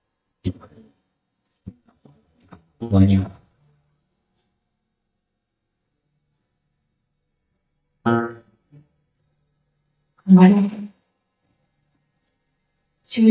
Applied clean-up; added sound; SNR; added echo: neural mask model DeepFilterNet 3.